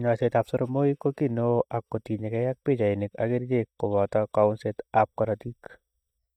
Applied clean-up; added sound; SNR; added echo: neural mask model DeepFilterNet 3.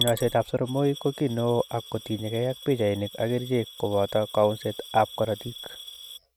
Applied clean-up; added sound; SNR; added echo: none; Coin (dropping) / Glass; 13 dB; none.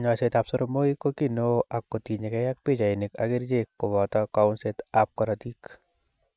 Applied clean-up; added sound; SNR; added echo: none; none; none; none.